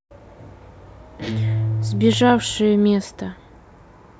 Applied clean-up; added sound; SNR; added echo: none; Guitar; 4 dB; none.